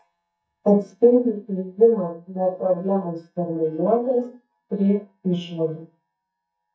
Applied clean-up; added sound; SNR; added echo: neural mask model DeepFilterNet 3.